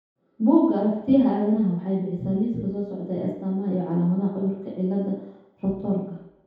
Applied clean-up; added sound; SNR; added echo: none; none; none; reverberation time 0.8 s.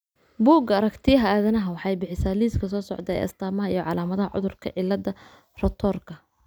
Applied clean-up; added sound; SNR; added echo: none; none; none; none.